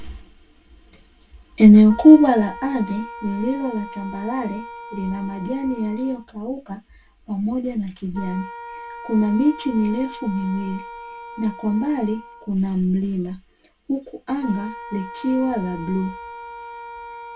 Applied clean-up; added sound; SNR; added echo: none; Wind instrument, woodwind instrument; 17 dB; reverberation time 0.1 s.